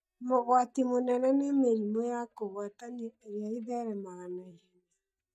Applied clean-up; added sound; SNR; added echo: neural mask model DeepFilterNet 3.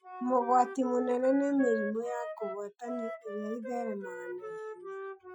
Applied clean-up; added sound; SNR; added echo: classical method Wiener filter.